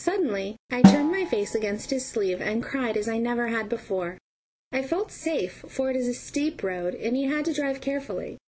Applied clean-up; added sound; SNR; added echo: none; Snare drum; -2 dB; none.